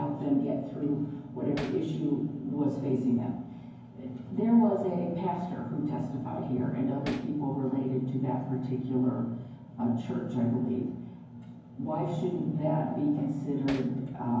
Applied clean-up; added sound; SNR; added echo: none; Hammer; 12 dB; reverberation time 0.9 s.